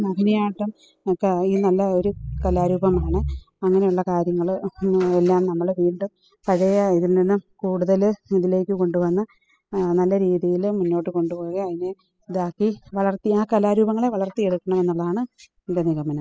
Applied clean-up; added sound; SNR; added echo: classical method spectral subtraction.